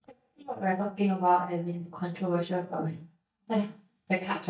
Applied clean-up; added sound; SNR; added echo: neural mask model DeepFilterNet 3.